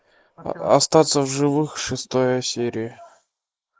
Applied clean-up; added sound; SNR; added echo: neural mask model Resemble Enhance denoiser.